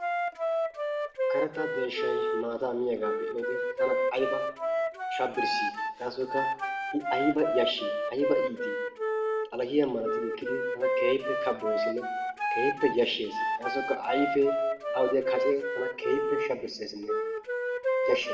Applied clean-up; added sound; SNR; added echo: none; Wind instrument, woodwind instrument; -1 dB; reverberation time 0.7 s.